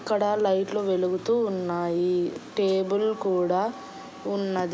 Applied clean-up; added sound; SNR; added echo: none; none; none; none.